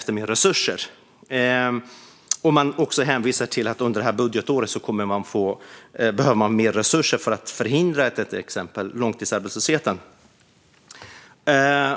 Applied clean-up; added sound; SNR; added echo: none; none; none; none.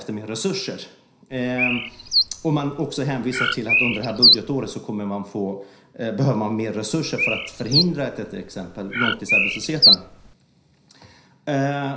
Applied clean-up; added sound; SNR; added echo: none; Bird; -4 dB; reverberation time 0.5 s.